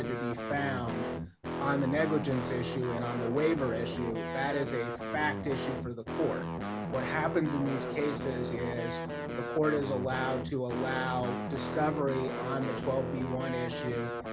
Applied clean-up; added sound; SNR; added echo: none; Guitar; 3 dB; none.